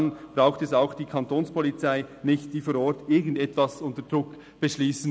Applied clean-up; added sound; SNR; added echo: none; none; none; none.